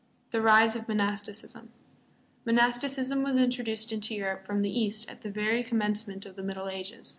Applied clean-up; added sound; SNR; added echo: none; none; none; none.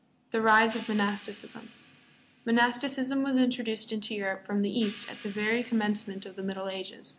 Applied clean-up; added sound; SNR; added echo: none; Hi-hat; 20 dB; none.